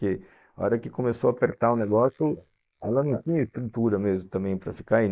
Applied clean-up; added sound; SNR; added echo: neural mask model Resemble Enhance denoiser.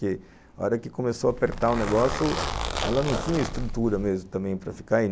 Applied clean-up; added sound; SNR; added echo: none; Zipper (clothing); 4 dB; none.